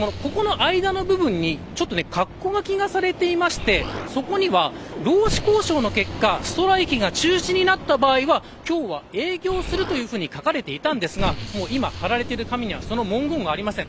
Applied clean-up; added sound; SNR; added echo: none; Explosion; 11 dB; none.